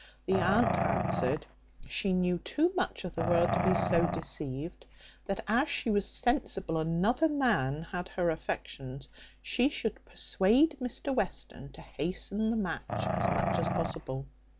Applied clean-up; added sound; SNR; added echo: none; Growling; 0 dB; none.